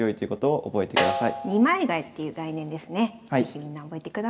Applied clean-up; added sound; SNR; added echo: none; Snare drum; 5 dB; reverberation time 1.6 s.